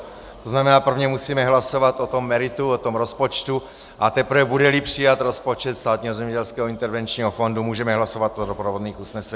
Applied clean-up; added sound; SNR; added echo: none; none; none; none.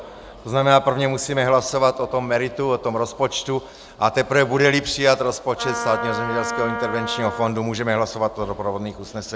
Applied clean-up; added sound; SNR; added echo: none; Wind instrument, woodwind instrument; 7 dB; none.